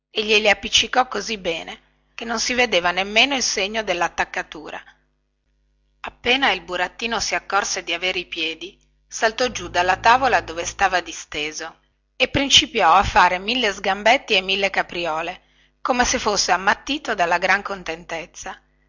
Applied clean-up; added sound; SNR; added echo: neural mask model DeepFilterNet 3.